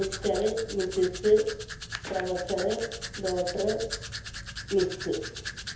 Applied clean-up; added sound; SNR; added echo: none; Domestic sounds, home sounds; 9 dB; reverberation time 1.2 s.